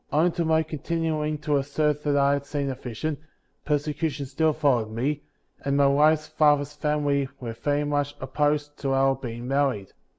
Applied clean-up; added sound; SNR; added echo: none; none; none; none.